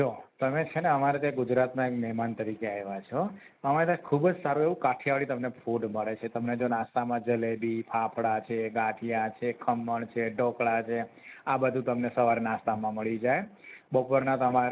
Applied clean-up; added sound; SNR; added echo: neural mask model Resemble Enhance denoiser.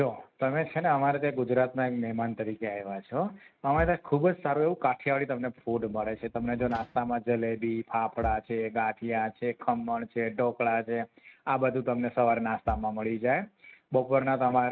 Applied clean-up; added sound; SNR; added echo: neural mask model RNNoise.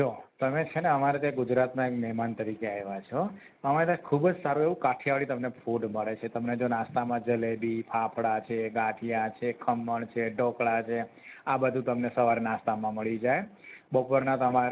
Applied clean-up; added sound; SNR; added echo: none; none; none; none.